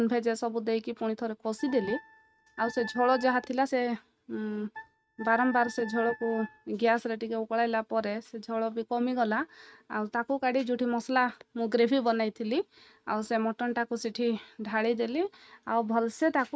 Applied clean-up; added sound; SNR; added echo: neural mask model RNNoise.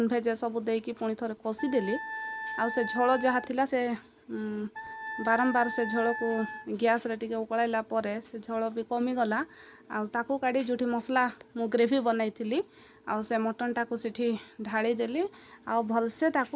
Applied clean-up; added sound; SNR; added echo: none; Wind instrument, woodwind instrument; 8 dB; none.